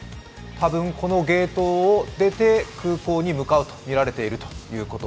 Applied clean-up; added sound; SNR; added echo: none; none; none; none.